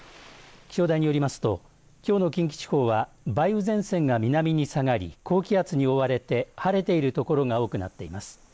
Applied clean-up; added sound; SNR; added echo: none; none; none; none.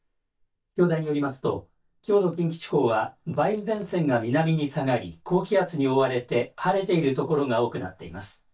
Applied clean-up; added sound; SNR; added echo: neural mask model DeepFilterNet 3.